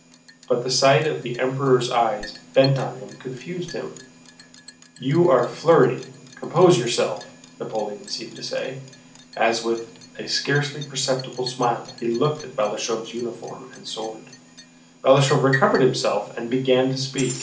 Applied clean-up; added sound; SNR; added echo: none; Liquid; 18 dB; reverberation time 0.4 s.